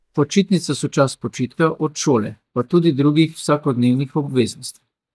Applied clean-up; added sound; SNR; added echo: neural mask model DeepFilterNet 3.